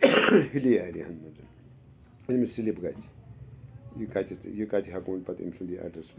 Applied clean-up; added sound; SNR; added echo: none; none; none; none.